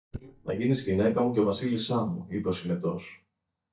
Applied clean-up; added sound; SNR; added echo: neural mask model DeepFilterNet 3.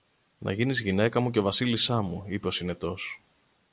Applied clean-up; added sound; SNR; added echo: none; none; none; none.